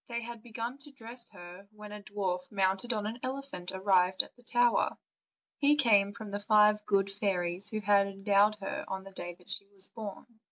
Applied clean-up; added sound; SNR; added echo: none; none; none; none.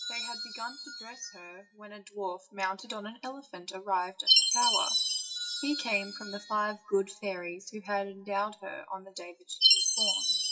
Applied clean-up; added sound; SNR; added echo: classical method WPE with log-MMSE.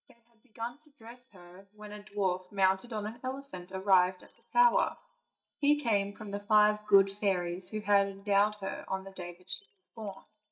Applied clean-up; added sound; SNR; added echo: neural mask model DeepFilterNet 3.